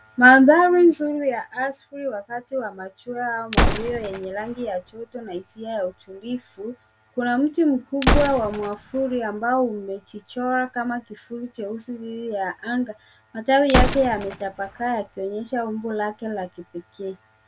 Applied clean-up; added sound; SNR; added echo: none; Gunshot, gunfire; 4 dB; none.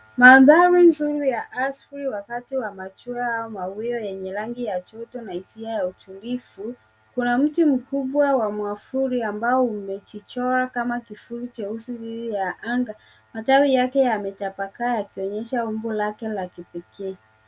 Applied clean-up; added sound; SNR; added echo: none; none; none; none.